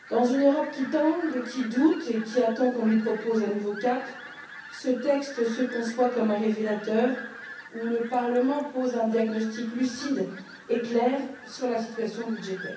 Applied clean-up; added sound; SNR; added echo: none; Fowl; 16 dB; reverberation time 0.6 s.